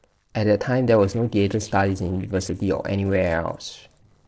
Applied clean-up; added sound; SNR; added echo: neural separator model SepFormer DNS4.